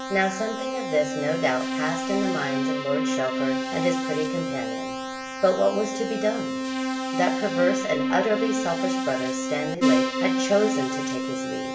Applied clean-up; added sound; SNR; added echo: none; Keyboard (musical); 0 dB; reverberation time 0.8 s.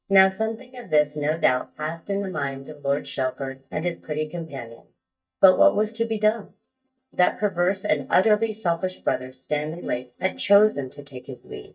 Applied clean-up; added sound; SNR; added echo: neural mask model DeepFilterNet 3.